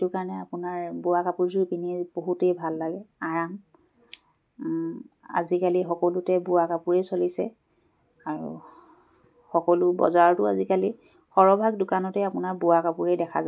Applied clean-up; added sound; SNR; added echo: none; none; none; none.